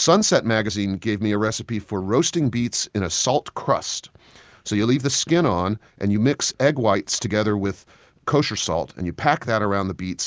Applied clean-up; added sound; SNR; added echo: none; none; none; none.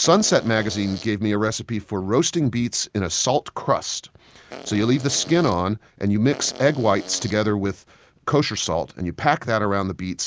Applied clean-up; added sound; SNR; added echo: none; Fart; 16 dB; none.